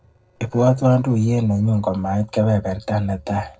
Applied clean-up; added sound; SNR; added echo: neural separator model SepFormer DNS4.